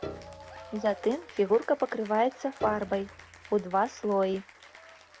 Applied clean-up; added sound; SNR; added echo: none; Piano + Applause / Cheering; 16 dB; none.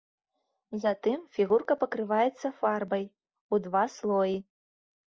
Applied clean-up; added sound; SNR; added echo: none; none; none; none.